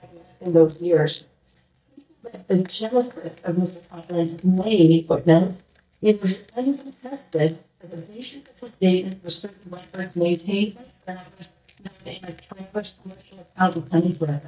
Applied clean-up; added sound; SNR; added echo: neural mask model DeepFilterNet 3.